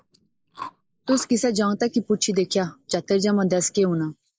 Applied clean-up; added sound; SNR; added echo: neural mask model Resemble Enhance denoiser.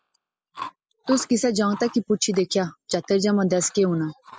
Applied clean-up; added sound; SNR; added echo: classical method spectral subtraction.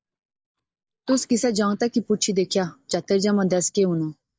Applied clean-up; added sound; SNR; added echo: neural mask model DeepFilterNet 3.